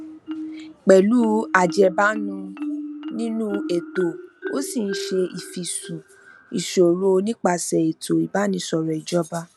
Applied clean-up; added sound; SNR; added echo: none; Marimba, xylophone; 12 dB; none.